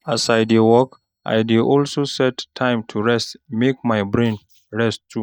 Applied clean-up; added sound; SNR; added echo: neural mask model DeepFilterNet 3.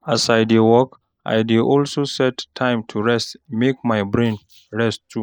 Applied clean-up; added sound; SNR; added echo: neural mask model Resemble Enhance denoiser.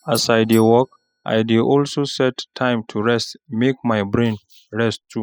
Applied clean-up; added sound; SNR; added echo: classical method spectral subtraction.